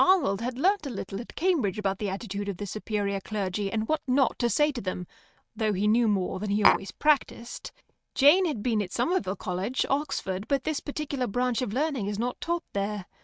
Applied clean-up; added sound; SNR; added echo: neural mask model RNNoise.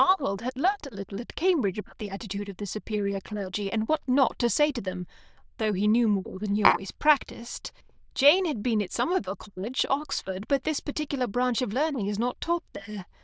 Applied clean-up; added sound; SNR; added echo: neural diffusion model UNIVERSE++.